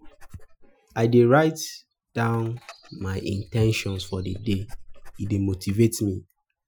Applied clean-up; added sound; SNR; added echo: classical method Wiener filter.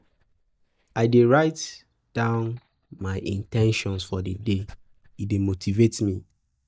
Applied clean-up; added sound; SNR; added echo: neural mask model DeepFilterNet 3.